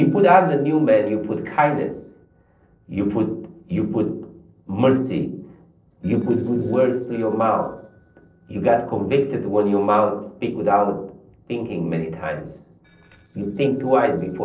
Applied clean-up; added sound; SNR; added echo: neural separator model SepFormer DNS4.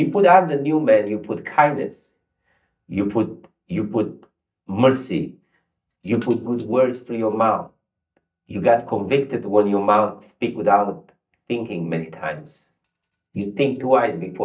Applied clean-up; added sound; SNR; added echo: neural mask model DeepFilterNet 3.